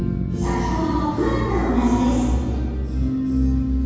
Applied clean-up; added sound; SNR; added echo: none; Bass guitar; 11 dB; reverberation time 2.0 s.